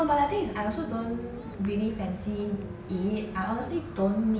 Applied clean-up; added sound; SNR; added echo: none; Dog; 19 dB; none.